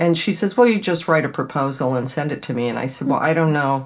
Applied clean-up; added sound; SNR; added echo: none; none; none; reverberation time 0.3 s.